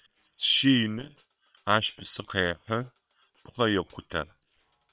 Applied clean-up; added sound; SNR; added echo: neural separator model SepFormer WHAM!.